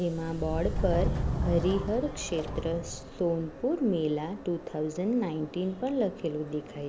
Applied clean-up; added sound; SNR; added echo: none; Subway, metro, underground; 5 dB; none.